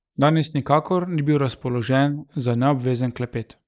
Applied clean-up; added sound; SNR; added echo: neural mask model Resemble Enhance denoiser.